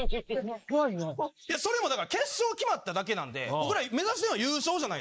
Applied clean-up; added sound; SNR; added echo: neural mask model Resemble Enhance denoiser.